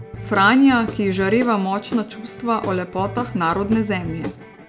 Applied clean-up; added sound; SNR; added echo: none; Guitar / Drum; 12 dB; none.